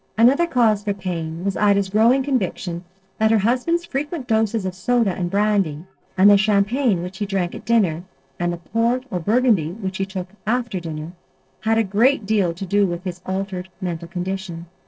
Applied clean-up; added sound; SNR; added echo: neural separator model SepFormer DNS4.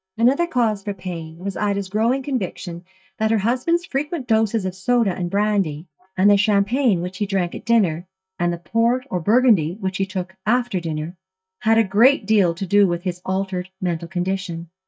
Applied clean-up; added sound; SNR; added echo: neural mask model DeepFilterNet 3.